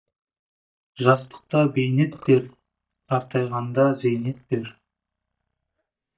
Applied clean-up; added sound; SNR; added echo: neural mask model DeepFilterNet 3.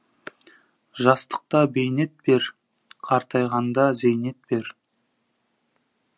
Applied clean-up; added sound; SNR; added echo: none; none; none; none.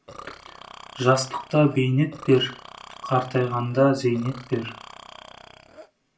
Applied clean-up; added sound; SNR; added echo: none; Burping, eructation; 20 dB; reverberation time 0.3 s.